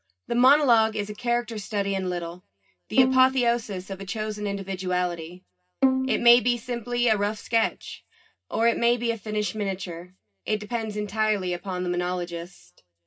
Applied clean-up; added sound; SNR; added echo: none; Bowed string instrument; 2 dB; reverberation time 0.4 s.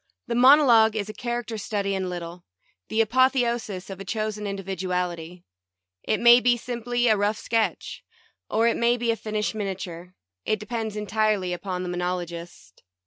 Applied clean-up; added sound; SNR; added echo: none; none; none; none.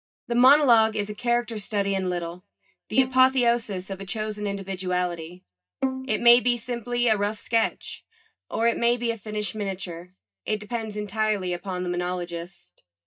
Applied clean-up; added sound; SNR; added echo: neural mask model DeepFilterNet 3.